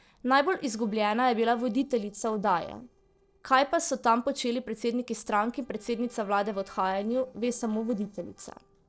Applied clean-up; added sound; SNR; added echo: neural separator model SepFormer DNS4.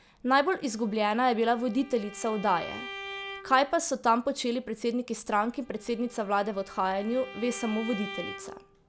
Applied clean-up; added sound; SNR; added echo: none; Bowed string instrument; 16 dB; none.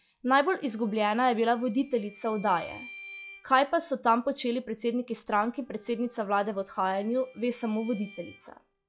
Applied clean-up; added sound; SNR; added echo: classical method log-MMSE.